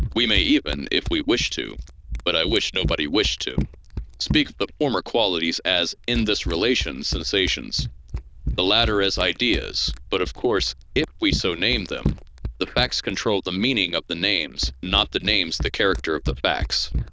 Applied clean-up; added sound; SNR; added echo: neural diffusion model UNIVERSE++.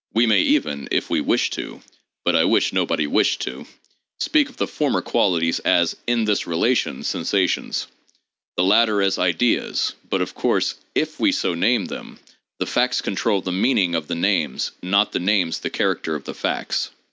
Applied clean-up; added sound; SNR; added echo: none; none; none; none.